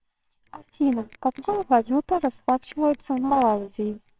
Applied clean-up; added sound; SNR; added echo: neural separator model SepFormer WHAMR!.